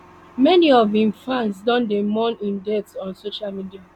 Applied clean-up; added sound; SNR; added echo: none; none; none; none.